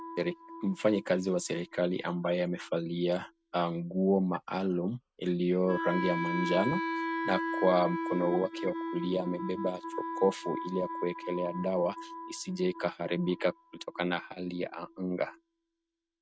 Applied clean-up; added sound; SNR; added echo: neural mask model RNNoise.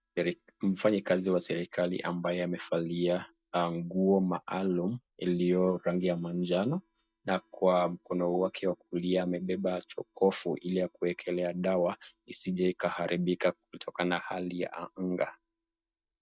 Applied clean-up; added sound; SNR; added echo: neural mask model DeepFilterNet 3.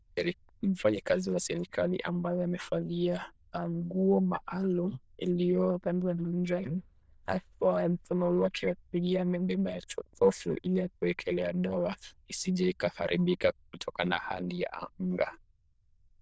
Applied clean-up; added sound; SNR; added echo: neural diffusion model UNIVERSE++.